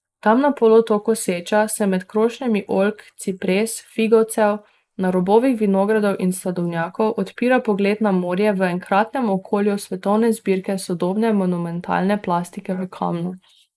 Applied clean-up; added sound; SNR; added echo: neural mask model Resemble Enhance denoiser.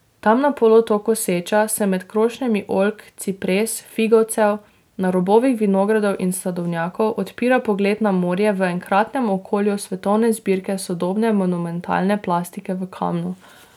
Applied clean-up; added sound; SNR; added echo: none; none; none; none.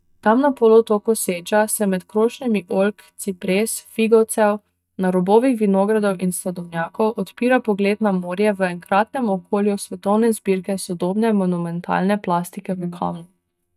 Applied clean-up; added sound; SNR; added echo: neural mask model DeepFilterNet 3.